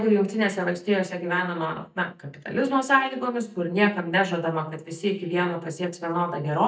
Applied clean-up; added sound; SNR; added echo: neural mask model DeepFilterNet 3.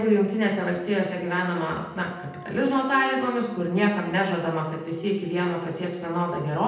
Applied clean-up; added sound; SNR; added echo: none; Dog; 18 dB; reverberation time 0.9 s.